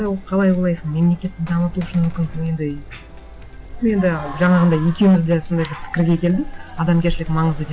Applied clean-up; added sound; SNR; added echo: none; Coin (dropping) + Accelerating, revving, vroom; 12 dB; none.